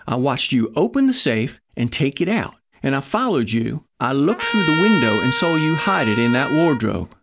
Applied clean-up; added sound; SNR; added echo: none; Trumpet; 6 dB; none.